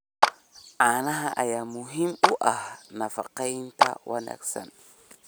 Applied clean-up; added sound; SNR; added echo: none; Clapping; 0 dB; none.